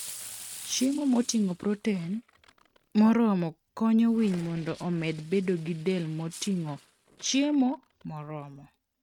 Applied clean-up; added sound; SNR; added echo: neural mask model RNNoise.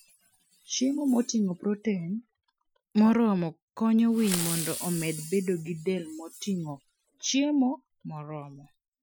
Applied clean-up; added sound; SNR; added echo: classical method Wiener filter.